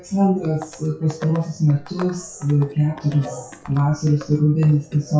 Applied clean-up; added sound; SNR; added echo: classical method WPE with log-MMSE.